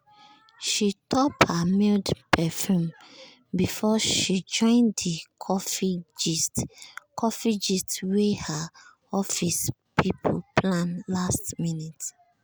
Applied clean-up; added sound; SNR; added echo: none; none; none; none.